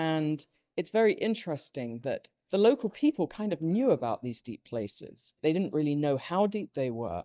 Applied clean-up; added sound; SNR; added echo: neural mask model DeepFilterNet 3.